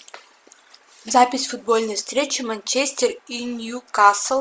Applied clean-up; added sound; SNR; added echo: none; none; none; none.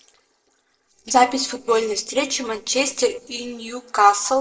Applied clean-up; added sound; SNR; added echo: neural separator model SepFormer DNS4.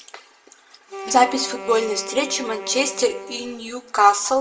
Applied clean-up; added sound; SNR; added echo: none; Wind instrument, woodwind instrument; 13 dB; reverberation time 0.7 s.